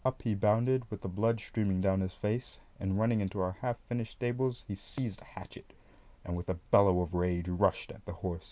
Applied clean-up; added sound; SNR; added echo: none; none; none; none.